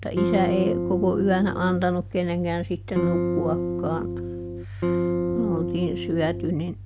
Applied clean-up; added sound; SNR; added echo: none; Electric guitar / Strum; 1 dB; none.